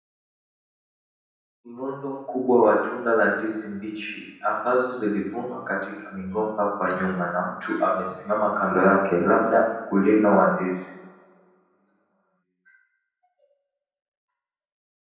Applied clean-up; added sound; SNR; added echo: none; none; none; reverberation time 0.9 s.